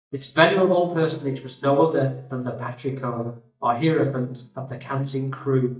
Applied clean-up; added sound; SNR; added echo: neural mask model DeepFilterNet 3.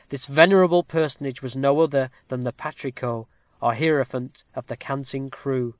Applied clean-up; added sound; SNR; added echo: none; none; none; none.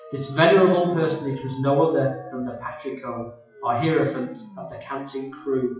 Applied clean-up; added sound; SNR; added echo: classical method WPE with log-MMSE.